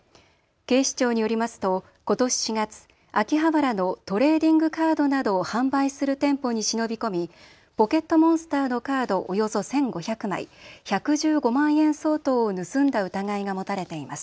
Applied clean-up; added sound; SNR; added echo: none; none; none; none.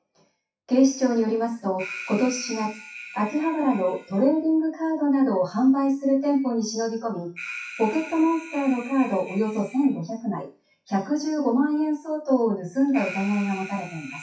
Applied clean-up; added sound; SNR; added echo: classical method WPE with log-MMSE.